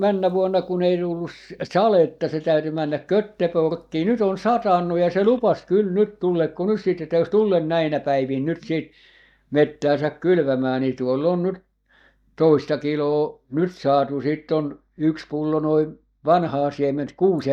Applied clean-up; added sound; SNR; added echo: neural mask model DeepFilterNet 3.